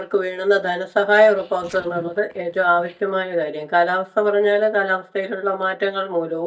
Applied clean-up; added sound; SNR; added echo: neural mask model DeepFilterNet 3.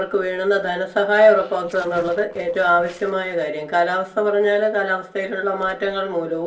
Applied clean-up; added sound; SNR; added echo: neural separator model SepFormer DNS4.